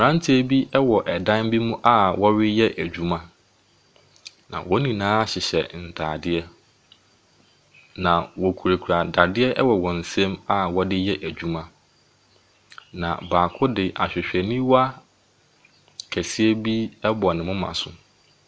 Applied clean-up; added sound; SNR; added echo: none; none; none; none.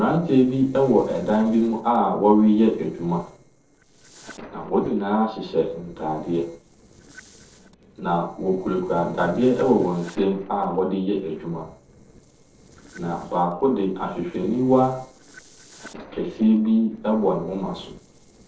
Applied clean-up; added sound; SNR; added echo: neural separator model SepFormer DNS4.